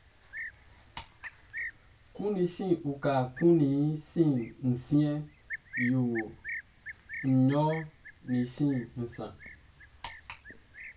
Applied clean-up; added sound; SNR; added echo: none; Cricket; 14 dB; reverberation time 0.2 s.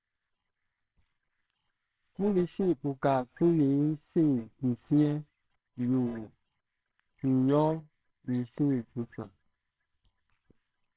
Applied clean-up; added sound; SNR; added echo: neural separator model SepFormer WHAMR!.